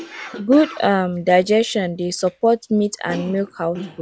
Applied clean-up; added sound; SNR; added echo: none; Cough; 17 dB; none.